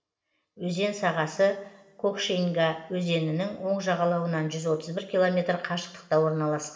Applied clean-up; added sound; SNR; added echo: none; none; none; reverberation time 1.7 s.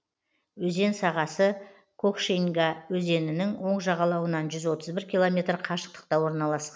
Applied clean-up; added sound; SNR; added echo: none; none; none; none.